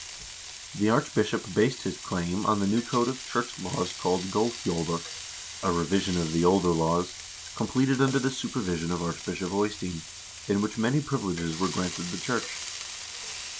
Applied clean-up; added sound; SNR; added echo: none; Frying (food); 11 dB; none.